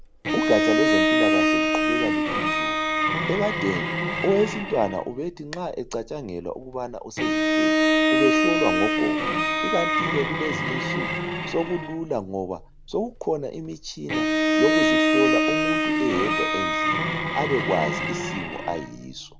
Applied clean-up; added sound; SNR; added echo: none; Bowed string instrument; -4 dB; none.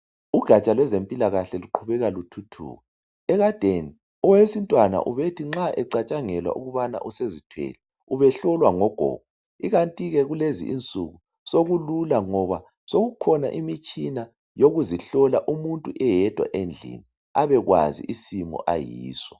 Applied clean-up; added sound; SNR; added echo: none; none; none; none.